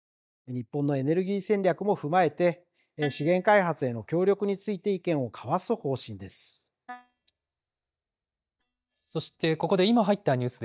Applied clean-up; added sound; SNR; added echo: neural mask model DeepFilterNet 3.